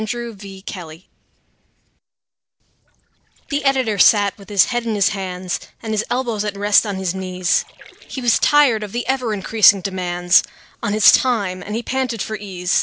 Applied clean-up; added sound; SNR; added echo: neural separator model SepFormer DNS4.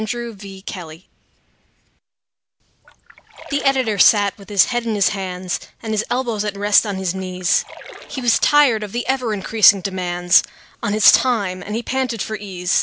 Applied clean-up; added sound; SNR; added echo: none; Splash, splatter; 19 dB; none.